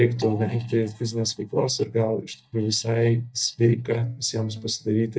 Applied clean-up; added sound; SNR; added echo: neural mask model DeepFilterNet 3.